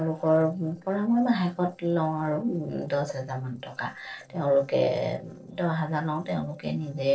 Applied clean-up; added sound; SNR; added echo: neural separator model SepFormer DNS4.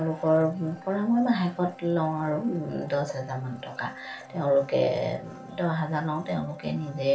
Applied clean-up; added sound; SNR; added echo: none; Domestic sounds, home sounds; 20 dB; reverberation time 0.3 s.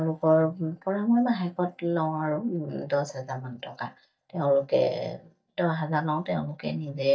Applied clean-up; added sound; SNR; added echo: neural mask model DeepFilterNet 3.